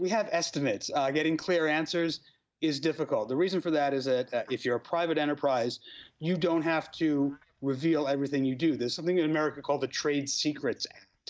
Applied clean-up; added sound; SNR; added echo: neural mask model DeepFilterNet 3.